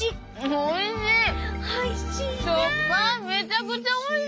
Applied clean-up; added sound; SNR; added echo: none; none; none; none.